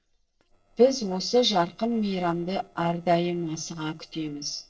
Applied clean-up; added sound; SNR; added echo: neural separator model SepFormer DNS4.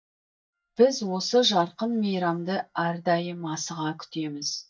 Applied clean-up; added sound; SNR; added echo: neural mask model DeepFilterNet 3.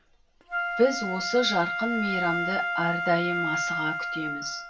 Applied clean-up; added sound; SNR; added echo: none; Wind instrument, woodwind instrument; 2 dB; reverberation time 0.2 s.